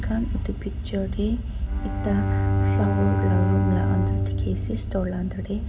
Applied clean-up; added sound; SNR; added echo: none; Bowed string instrument; -1 dB; reverberation time 0.3 s.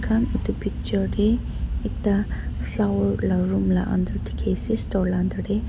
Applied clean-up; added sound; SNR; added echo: none; none; none; none.